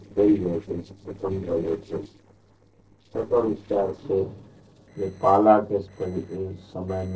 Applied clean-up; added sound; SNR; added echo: neural separator model SepFormer DNS4.